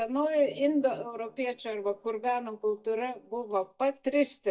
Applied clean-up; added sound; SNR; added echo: neural mask model DeepFilterNet 3.